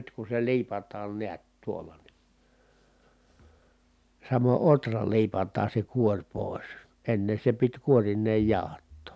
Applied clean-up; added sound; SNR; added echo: none; none; none; none.